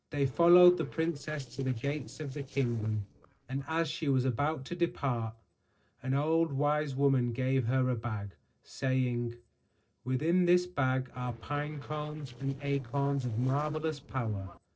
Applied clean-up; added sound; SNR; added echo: neural separator model SepFormer DNS4.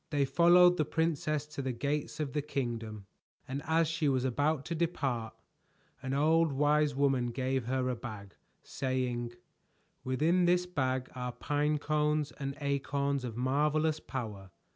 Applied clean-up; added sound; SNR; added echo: none; none; none; none.